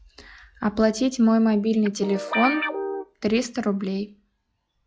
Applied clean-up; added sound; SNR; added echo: classical method log-MMSE.